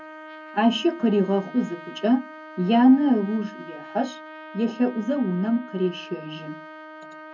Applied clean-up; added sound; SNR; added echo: none; Trumpet; 17 dB; reverberation time 0.3 s.